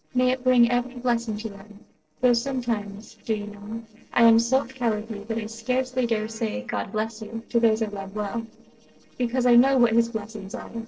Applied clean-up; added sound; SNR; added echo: neural separator model SepFormer DNS4.